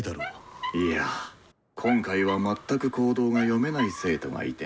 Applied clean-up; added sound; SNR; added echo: none; Squeak; 12 dB; none.